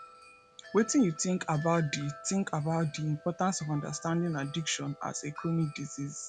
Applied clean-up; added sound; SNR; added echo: none; Wind chime; 19 dB; none.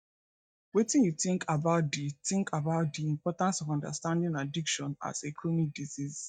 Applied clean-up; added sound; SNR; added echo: neural mask model DeepFilterNet 3.